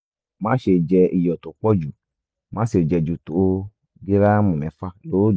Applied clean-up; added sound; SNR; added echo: none; none; none; none.